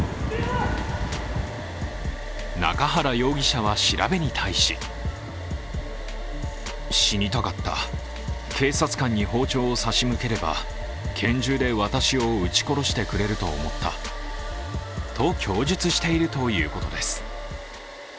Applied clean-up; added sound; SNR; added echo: none; Domestic sounds, home sounds; 15 dB; none.